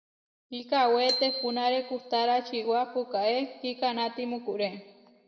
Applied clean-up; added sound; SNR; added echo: none; Bicycle bell; 10 dB; reverberation time 1.2 s.